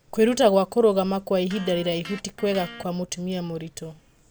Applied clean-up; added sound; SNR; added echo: none; Electric guitar; 19 dB; none.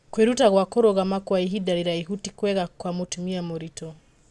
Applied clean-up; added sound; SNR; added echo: none; none; none; none.